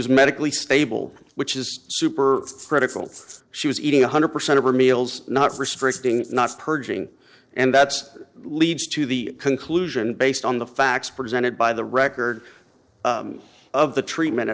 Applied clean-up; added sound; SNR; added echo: neural separator model SepFormer DNS4.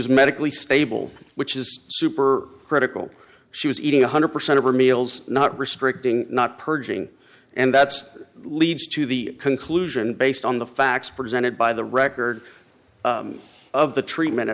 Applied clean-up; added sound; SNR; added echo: none; none; none; none.